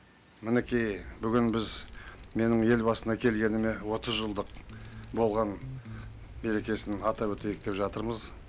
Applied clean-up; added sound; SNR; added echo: none; Electric guitar + Wind; 15 dB; none.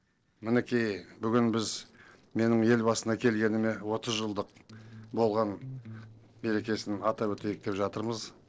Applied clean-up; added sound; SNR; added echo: neural separator model SepFormer DNS4.